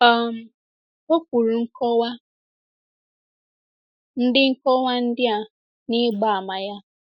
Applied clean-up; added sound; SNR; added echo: neural mask model Resemble Enhance denoiser.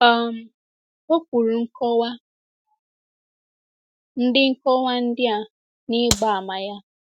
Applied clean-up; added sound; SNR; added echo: neural mask model RNNoise.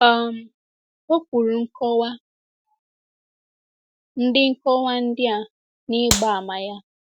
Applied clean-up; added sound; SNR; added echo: none; Clapping; 3 dB; none.